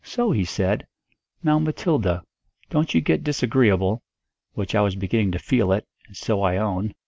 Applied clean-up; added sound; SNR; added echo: none; none; none; none.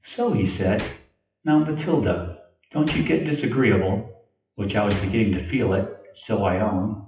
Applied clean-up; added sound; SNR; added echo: classical method WPE with log-MMSE.